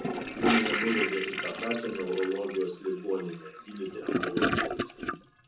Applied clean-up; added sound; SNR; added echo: none; Toilet flush / Gurgling; 0 dB; reverberation time 0.6 s.